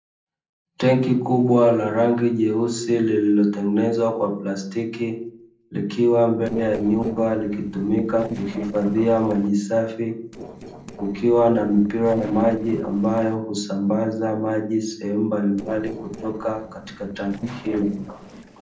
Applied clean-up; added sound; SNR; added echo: neural separator model SepFormer DNS4.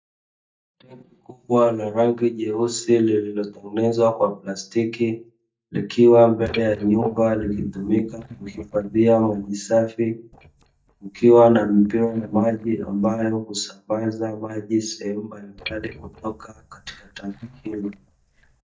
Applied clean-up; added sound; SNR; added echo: neural mask model DeepFilterNet 3.